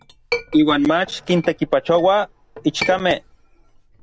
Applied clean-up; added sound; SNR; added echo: none; Chink, clink; 13 dB; none.